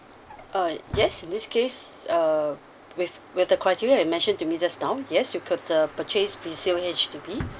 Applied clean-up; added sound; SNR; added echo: none; Drawer open or close; 19 dB; none.